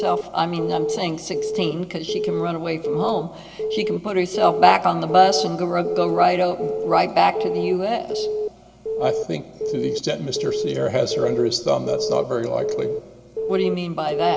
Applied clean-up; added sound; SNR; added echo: none; Alarm / Keyboard (musical); 5 dB; reverberation time 0.5 s.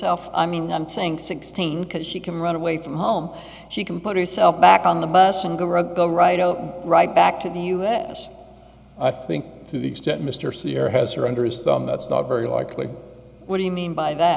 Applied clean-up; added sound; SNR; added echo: none; none; none; none.